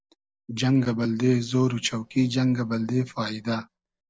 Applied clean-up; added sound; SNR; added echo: neural separator model SepFormer DNS4.